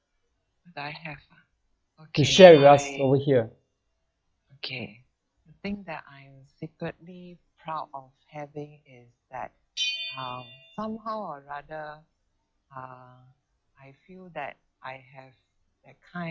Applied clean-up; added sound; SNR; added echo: classical method log-MMSE.